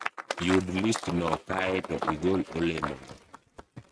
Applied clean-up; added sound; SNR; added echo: neural mask model RNNoise.